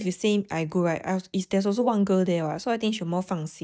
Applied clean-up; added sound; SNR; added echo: neural mask model DeepFilterNet 3.